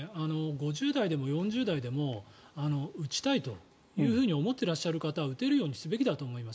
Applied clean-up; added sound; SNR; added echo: none; none; none; none.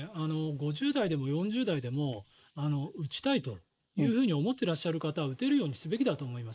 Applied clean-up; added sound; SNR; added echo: neural mask model Resemble Enhance denoiser.